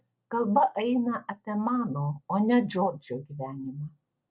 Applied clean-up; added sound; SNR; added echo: none; none; none; none.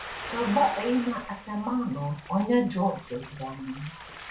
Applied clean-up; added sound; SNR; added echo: none; Ocean; 13 dB; reverberation time 0.3 s.